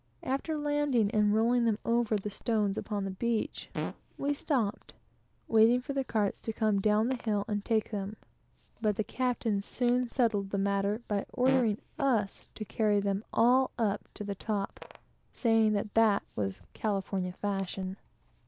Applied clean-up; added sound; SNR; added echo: none; Fart; 18 dB; none.